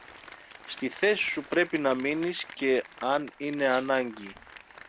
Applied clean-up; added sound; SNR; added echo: none; Tearing + Applause; 18 dB; none.